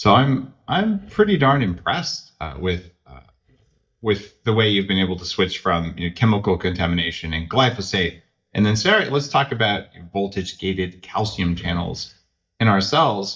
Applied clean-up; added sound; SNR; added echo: neural mask model DeepFilterNet 3.